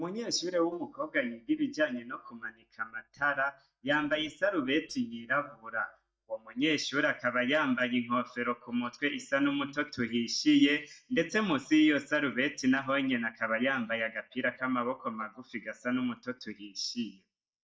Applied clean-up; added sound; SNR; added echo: neural mask model DeepFilterNet 3.